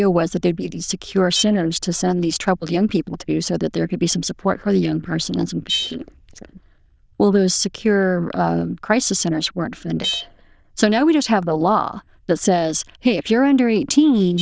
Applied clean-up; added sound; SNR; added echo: neural diffusion model UNIVERSE++.